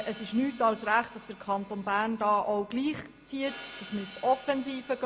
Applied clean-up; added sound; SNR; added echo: none; Crash cymbal; 19 dB; none.